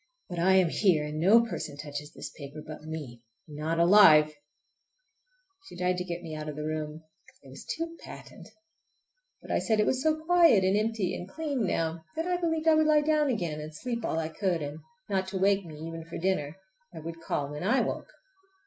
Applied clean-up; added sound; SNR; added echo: none; none; none; none.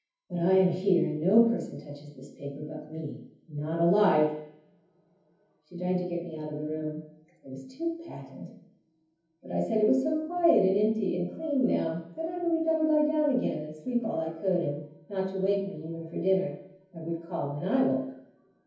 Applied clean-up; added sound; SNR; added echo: none; none; none; reverberation time 0.7 s.